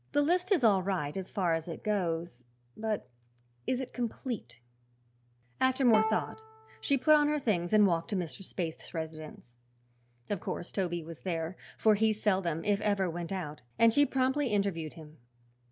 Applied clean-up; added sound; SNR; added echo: none; Bowed string instrument; 7 dB; none.